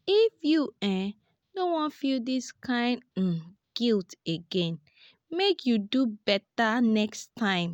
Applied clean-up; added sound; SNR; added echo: none; none; none; none.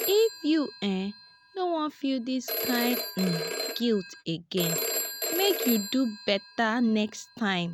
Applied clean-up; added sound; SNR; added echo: none; Telephone; 7 dB; none.